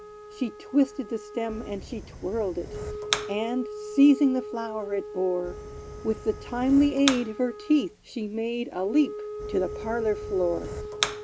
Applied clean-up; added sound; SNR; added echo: none; Wind instrument, woodwind instrument + Fire; 9 dB; none.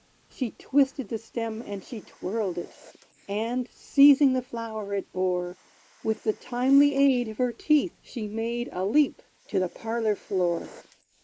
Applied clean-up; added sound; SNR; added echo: neural mask model Resemble Enhance denoiser.